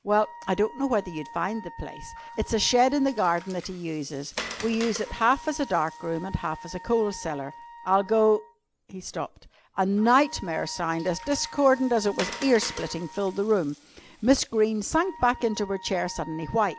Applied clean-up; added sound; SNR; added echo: none; Water + Wind instrument, woodwind instrument; 16 dB; none.